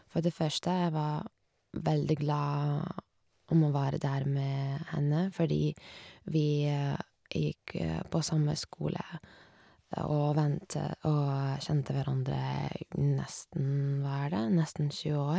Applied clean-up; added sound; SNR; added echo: none; none; none; none.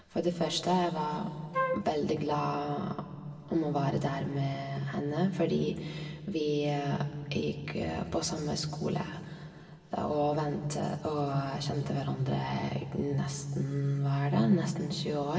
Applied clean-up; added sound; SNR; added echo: none; Wind instrument, woodwind instrument; 3 dB; reverberation time 1.8 s.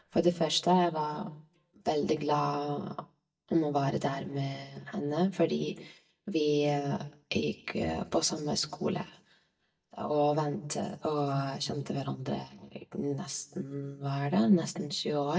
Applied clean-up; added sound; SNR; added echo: neural mask model DeepFilterNet 3.